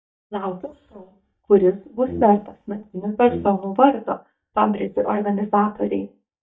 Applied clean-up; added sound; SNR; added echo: neural mask model DeepFilterNet 3.